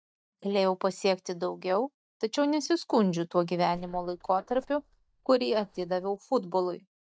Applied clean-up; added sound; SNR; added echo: neural mask model DeepFilterNet 3.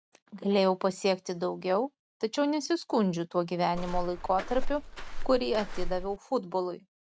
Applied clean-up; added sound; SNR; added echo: none; Walk, footsteps; 2 dB; none.